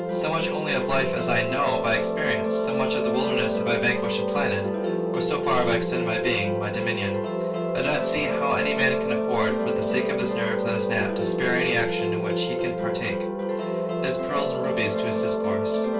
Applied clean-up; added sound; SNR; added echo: none; Musical instrument; -3 dB; reverberation time 0.3 s.